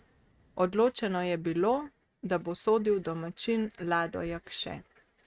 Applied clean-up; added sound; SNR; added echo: neural mask model RNNoise.